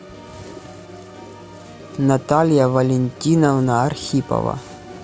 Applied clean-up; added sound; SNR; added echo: none; Organ; 20 dB; none.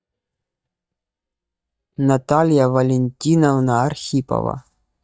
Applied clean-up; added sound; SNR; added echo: neural mask model DeepFilterNet 3.